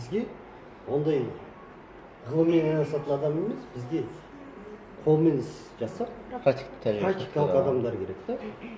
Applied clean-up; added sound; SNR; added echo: none; none; none; none.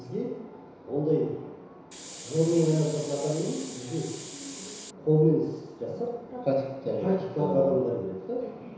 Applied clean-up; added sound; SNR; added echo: none; Hiss; 14 dB; reverberation time 1.0 s.